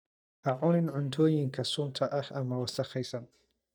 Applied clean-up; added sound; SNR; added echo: neural mask model DeepFilterNet 3.